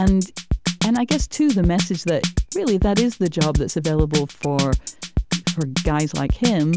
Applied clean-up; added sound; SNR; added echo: none; Drum kit; 3 dB; none.